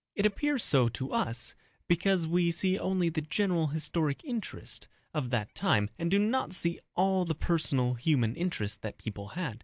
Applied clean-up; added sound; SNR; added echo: none; none; none; none.